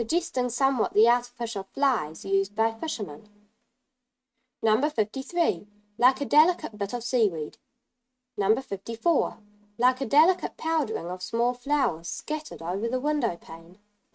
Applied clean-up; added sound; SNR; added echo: neural mask model RNNoise.